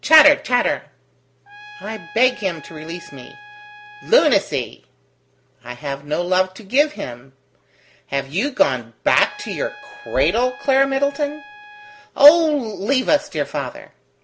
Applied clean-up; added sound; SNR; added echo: none; Trumpet; 20 dB; none.